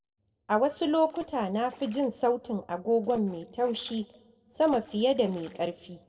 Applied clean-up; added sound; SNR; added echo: neural separator model SepFormer DNS4.